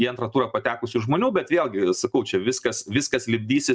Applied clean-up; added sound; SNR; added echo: none; none; none; none.